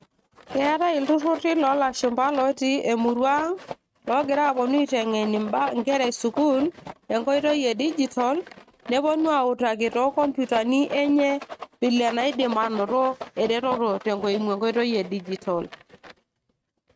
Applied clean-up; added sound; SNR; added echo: neural mask model RNNoise.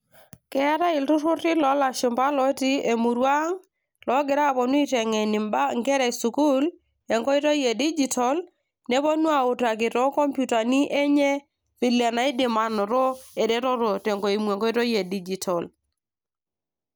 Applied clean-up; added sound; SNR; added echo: none; none; none; none.